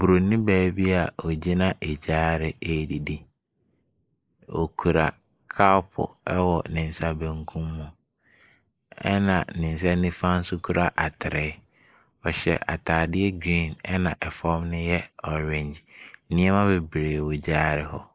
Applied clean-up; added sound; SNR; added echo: neural mask model Resemble Enhance denoiser.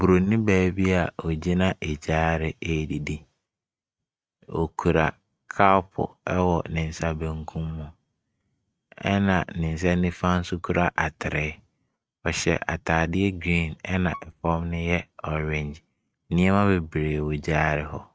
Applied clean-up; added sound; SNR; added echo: neural mask model RNNoise.